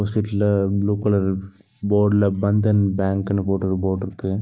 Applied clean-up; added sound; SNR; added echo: neural mask model DeepFilterNet 3.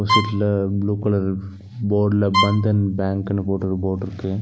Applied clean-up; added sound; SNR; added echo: none; Bowed string instrument; 4 dB; none.